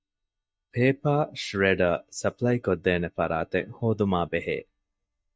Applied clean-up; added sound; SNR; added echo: neural mask model DeepFilterNet 3.